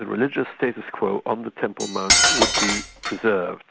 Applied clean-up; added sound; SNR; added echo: none; Cutlery, silverware; -4 dB; none.